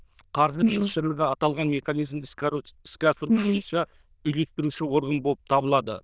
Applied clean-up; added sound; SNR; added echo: neural diffusion model UNIVERSE++.